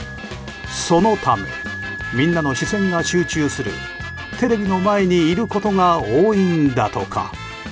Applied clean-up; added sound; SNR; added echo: none; Wind instrument, woodwind instrument; 14 dB; none.